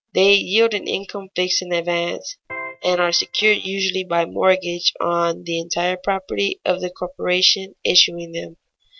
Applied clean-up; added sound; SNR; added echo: neural mask model RNNoise.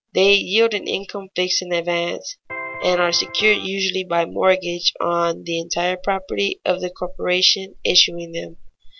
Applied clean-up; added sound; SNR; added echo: none; Electric guitar; 11 dB; none.